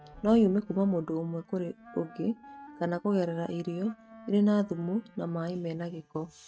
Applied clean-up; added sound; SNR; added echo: neural mask model RNNoise.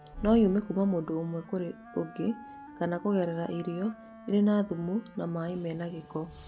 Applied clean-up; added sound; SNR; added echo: none; Wind instrument, woodwind instrument; 20 dB; none.